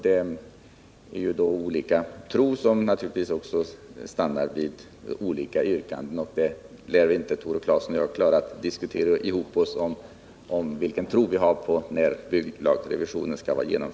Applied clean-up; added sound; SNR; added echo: none; none; none; none.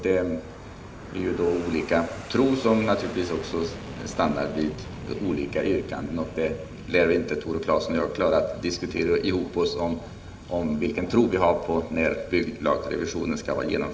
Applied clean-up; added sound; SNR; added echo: none; Fixed-wing aircraft, airplane; 16 dB; reverberation time 0.9 s.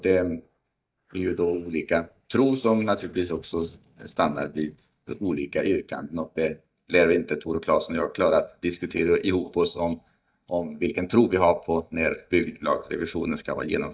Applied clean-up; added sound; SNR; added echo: neural mask model DeepFilterNet 3.